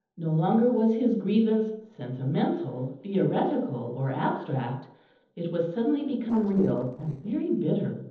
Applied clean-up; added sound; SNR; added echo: neural separator model SepFormer DNS4.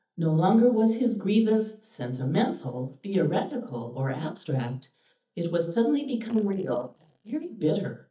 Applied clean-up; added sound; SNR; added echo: neural mask model DeepFilterNet 3.